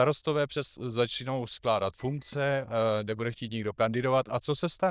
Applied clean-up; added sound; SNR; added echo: neural diffusion model UNIVERSE++.